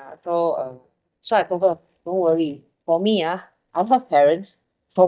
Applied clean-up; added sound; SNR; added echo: neural mask model DeepFilterNet 3.